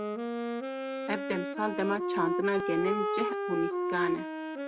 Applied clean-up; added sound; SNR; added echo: none; Wind instrument, woodwind instrument; -1 dB; none.